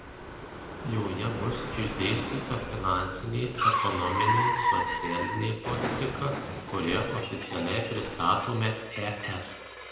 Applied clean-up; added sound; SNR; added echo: none; Car; 1 dB; reverberation time 1.0 s.